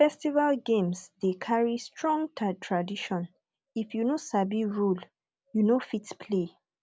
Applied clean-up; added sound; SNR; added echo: none; none; none; none.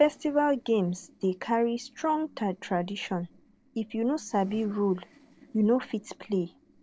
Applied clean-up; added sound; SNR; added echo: neural separator model SepFormer DNS4.